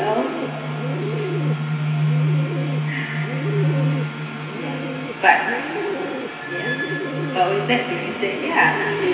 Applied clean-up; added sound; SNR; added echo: none; Bird; 9 dB; reverberation time 2.5 s.